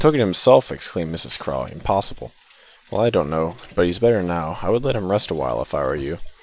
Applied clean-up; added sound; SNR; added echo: none; none; none; none.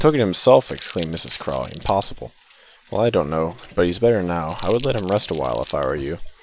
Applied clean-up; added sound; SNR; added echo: none; Crumpling, crinkling; 12 dB; none.